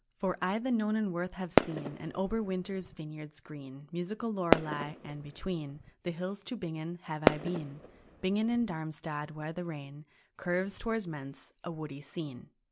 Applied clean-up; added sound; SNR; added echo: none; Fireworks; -2 dB; none.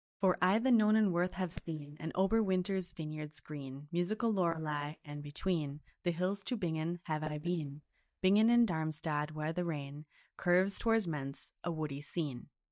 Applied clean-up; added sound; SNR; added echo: neural mask model DeepFilterNet 3.